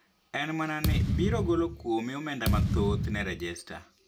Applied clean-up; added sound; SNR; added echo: none; Thump, thud; -2 dB; none.